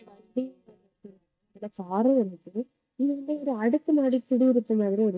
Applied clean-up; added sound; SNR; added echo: neural mask model DeepFilterNet 3.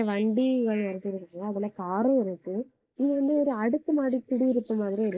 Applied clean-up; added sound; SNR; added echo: neural mask model Resemble Enhance denoiser.